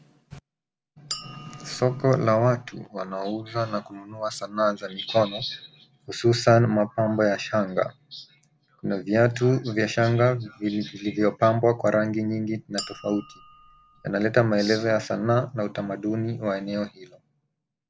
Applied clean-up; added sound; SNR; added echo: none; Chink, clink; 17 dB; none.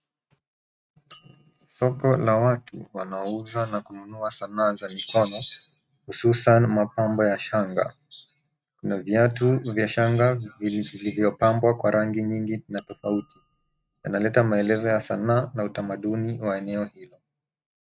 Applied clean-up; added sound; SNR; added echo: neural mask model RNNoise.